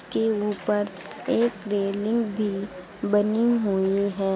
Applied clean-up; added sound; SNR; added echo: none; none; none; none.